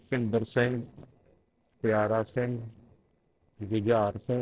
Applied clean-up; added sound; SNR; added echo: neural separator model SepFormer DNS4.